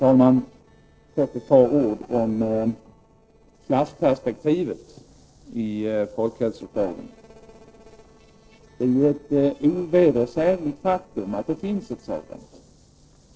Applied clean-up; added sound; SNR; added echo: neural separator model SepFormer DNS4.